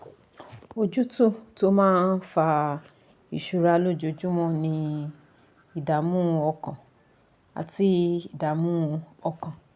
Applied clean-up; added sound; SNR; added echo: none; none; none; none.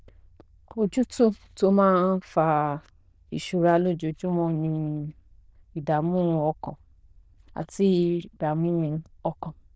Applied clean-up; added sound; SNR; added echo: neural diffusion model UNIVERSE++.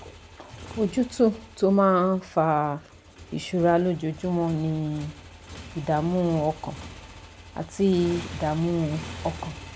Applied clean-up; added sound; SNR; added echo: none; Motorcycle; 16 dB; none.